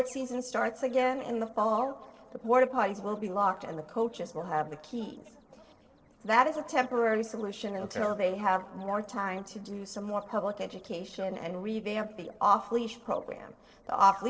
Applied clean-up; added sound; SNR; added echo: neural separator model SepFormer DNS4.